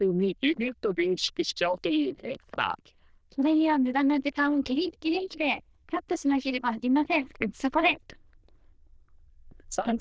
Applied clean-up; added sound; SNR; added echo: neural diffusion model UNIVERSE++.